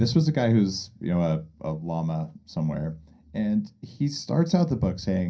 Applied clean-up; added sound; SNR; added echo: none; none; none; reverberation time 0.3 s.